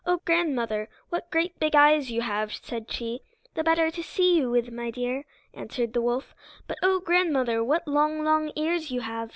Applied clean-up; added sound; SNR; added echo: none; none; none; none.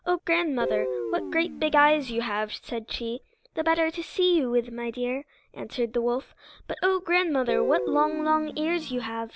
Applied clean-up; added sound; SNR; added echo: none; Guitar; 6 dB; none.